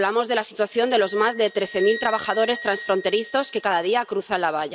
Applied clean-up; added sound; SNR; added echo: none; Wind instrument, woodwind instrument; 16 dB; none.